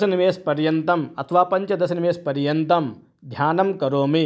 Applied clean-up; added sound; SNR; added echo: none; none; none; none.